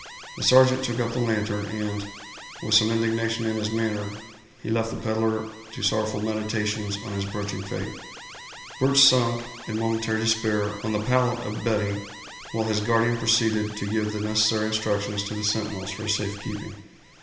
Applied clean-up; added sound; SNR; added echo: none; Alarm; 16 dB; reverberation time 0.8 s.